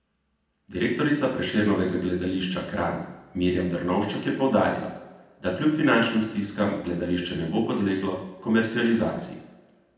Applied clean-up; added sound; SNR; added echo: none; none; none; reverberation time 0.9 s.